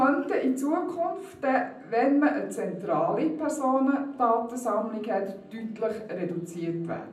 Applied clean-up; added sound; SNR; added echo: none; none; none; reverberation time 0.6 s.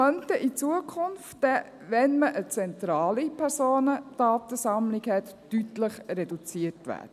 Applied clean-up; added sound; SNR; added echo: none; none; none; none.